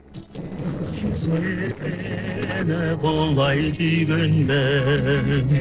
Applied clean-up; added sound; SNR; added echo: neural separator model SepFormer DNS4.